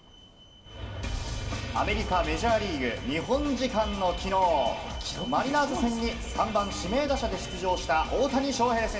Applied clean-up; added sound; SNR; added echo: none; Alarm; 19 dB; reverberation time 1.6 s.